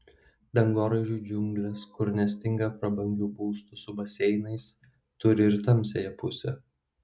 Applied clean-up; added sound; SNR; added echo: none; none; none; none.